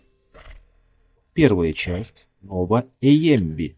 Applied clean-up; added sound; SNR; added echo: neural mask model DeepFilterNet 3.